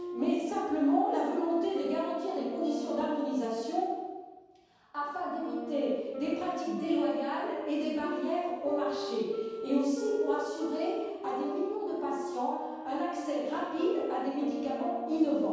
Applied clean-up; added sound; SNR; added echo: none; Wind instrument, woodwind instrument; 10 dB; reverberation time 1.2 s.